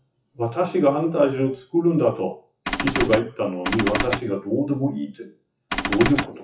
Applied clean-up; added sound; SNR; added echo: classical method WPE with log-MMSE.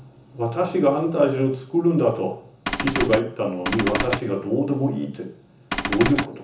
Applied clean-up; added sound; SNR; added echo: none; Cupboard open or close / Door; 2 dB; reverberation time 0.7 s.